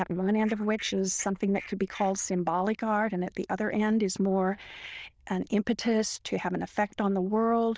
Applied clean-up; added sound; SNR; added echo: neural diffusion model UNIVERSE++.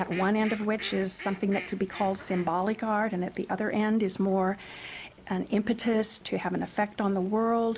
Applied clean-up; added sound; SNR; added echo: none; Fowl; 18 dB; none.